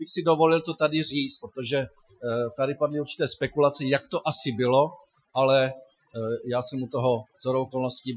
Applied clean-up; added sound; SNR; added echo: classical method Wiener filter.